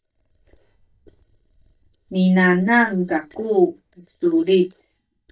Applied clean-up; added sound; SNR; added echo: neural mask model DeepFilterNet 3.